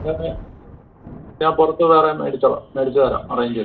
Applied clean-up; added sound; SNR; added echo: none; Thunder; 19 dB; reverberation time 0.3 s.